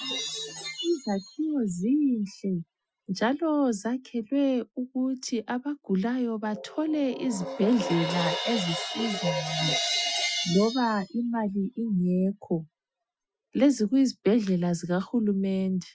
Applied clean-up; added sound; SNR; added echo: classical method Wiener filter.